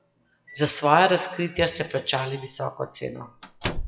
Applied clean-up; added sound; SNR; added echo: classical method WPE with log-MMSE.